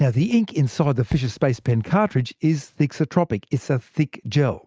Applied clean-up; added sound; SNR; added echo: neural mask model RNNoise.